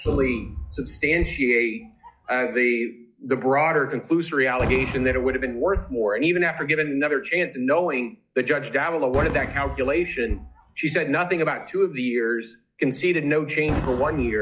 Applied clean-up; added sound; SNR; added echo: classical method log-MMSE.